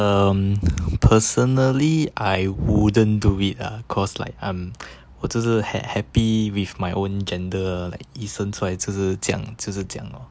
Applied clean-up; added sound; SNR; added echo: none; none; none; none.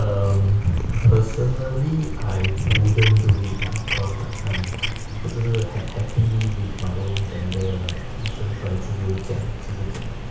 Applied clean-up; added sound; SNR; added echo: none; Cat; 5 dB; reverberation time 0.6 s.